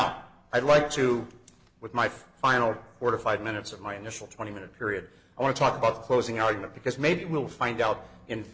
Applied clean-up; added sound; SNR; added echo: none; none; none; none.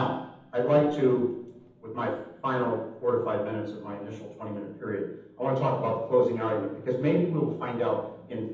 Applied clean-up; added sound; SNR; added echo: none; none; none; reverberation time 0.8 s.